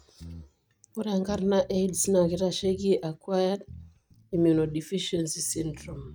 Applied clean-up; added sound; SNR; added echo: neural mask model RNNoise.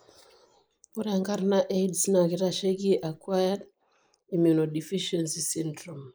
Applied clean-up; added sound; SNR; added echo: neural mask model Resemble Enhance denoiser.